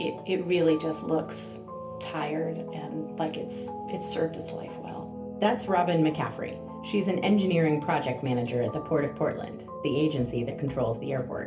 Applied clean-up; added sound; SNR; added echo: none; none; none; reverberation time 0.3 s.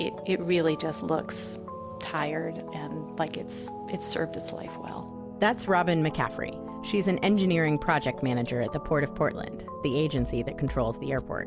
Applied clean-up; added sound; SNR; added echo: none; none; none; none.